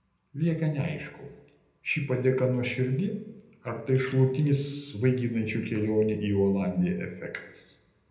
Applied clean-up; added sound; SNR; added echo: none; none; none; reverberation time 0.8 s.